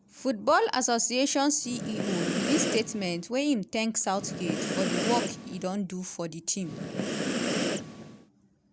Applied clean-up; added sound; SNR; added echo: none; Breathing; 2 dB; none.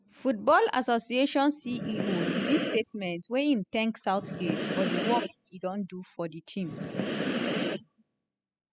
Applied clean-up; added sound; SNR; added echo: classical method spectral subtraction.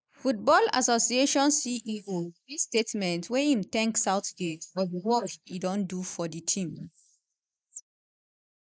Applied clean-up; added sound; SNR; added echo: neural mask model Resemble Enhance denoiser.